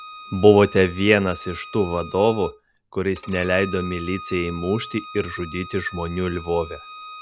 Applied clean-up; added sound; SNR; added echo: none; Bowed string instrument; 16 dB; none.